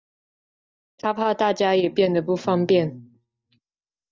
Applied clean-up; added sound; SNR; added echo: neural mask model DeepFilterNet 3.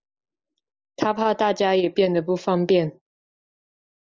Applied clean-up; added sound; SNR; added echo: neural mask model Resemble Enhance denoiser.